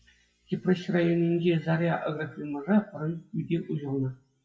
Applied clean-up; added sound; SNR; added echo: classical method WPE with log-MMSE.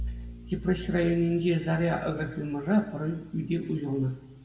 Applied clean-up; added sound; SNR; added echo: none; Bowed string instrument; 14 dB; reverberation time 0.9 s.